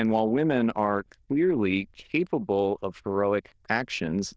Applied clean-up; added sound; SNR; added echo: neural diffusion model UNIVERSE++.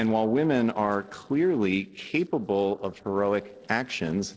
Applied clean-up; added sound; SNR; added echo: neural separator model SepFormer DNS4.